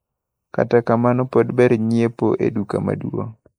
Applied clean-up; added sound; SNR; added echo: neural mask model Resemble Enhance denoiser.